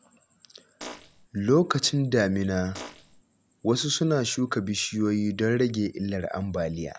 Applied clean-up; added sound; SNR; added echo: none; Fart; 15 dB; none.